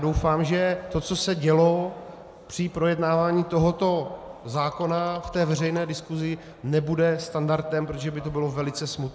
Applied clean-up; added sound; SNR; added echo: none; Marimba, xylophone; 18 dB; none.